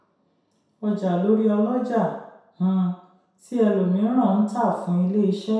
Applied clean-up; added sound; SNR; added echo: none; none; none; reverberation time 0.7 s.